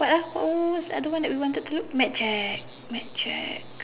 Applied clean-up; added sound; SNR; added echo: none; none; none; none.